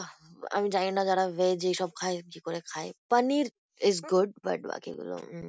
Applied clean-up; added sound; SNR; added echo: none; none; none; none.